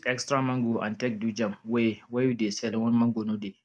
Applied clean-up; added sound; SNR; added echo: none; none; none; none.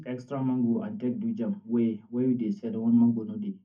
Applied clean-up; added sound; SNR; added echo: none; none; none; reverberation time 0.3 s.